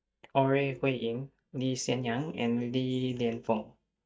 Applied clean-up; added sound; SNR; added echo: neural mask model DeepFilterNet 3.